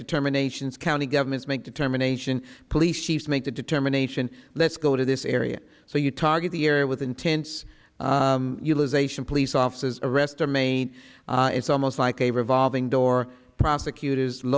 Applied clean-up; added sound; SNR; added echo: none; none; none; none.